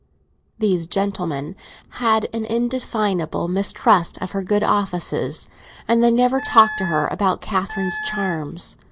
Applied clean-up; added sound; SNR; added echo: none; Wind instrument, woodwind instrument; 9 dB; none.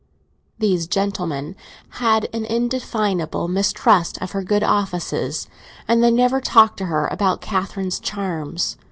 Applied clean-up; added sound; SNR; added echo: none; none; none; none.